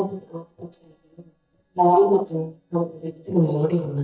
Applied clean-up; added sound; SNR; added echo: neural mask model DeepFilterNet 3.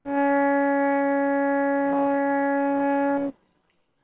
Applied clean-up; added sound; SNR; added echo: neural separator model SepFormer WHAMR!.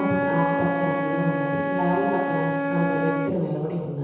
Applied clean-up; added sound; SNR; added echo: none; Wind instrument, woodwind instrument; 0 dB; reverberation time 1.1 s.